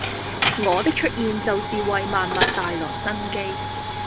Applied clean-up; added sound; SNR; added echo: none; Coin (dropping); 0 dB; none.